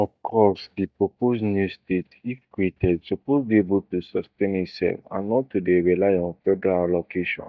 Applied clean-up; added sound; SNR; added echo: neural mask model DeepFilterNet 3.